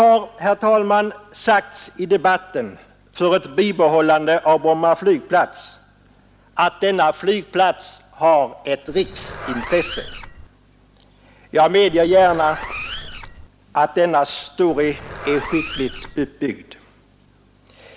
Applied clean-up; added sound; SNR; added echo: none; Zipper (clothing); 14 dB; none.